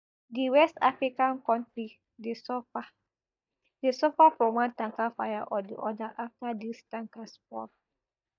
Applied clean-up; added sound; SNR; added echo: neural mask model DeepFilterNet 3.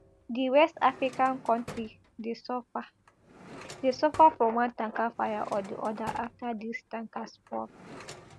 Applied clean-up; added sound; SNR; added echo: none; Drawer open or close; 19 dB; none.